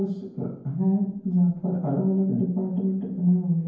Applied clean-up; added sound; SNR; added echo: none; none; none; reverberation time 0.9 s.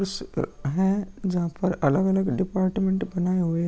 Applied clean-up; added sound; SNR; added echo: none; none; none; none.